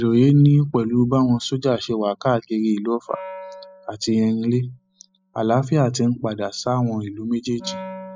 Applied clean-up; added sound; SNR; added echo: classical method spectral subtraction.